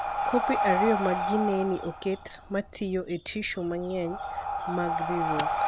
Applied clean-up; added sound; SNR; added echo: none; Breathing; 2 dB; none.